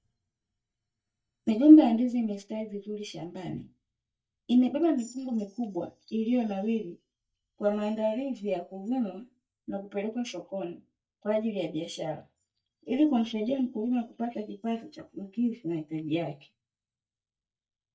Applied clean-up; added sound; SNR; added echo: neural mask model DeepFilterNet 3.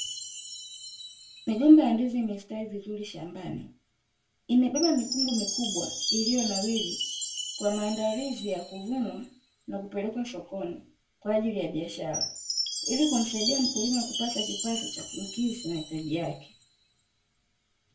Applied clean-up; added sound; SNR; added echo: none; Chime; 7 dB; reverberation time 0.3 s.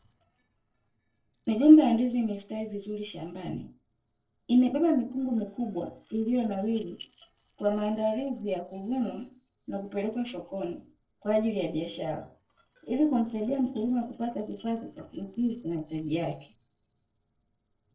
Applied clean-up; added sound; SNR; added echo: neural separator model SepFormer DNS4.